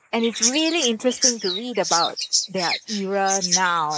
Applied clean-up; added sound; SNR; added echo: neural mask model Resemble Enhance denoiser.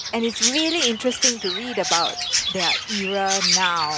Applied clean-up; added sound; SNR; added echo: none; Chirp, tweet; -1 dB; none.